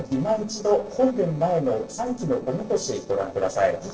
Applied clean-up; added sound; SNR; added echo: neural separator model SepFormer DNS4.